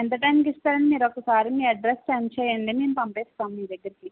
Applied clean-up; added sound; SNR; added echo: none; none; none; none.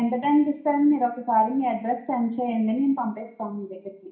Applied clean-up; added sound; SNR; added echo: none; none; none; reverberation time 0.5 s.